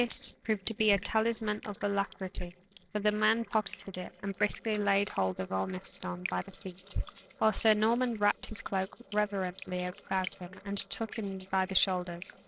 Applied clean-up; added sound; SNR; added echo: neural separator model SepFormer DNS4.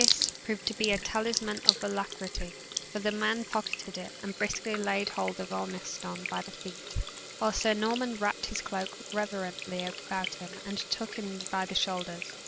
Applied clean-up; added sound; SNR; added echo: none; Sink (filling or washing) / Water tap, faucet; 3 dB; none.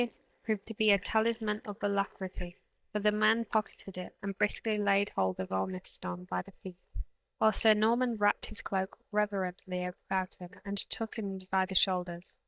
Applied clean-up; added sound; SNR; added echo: neural mask model DeepFilterNet 3.